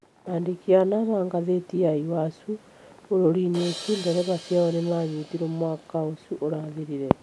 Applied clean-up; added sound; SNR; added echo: none; Crash cymbal; 15 dB; none.